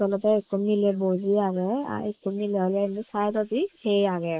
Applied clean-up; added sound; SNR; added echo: neural mask model Resemble Enhance denoiser.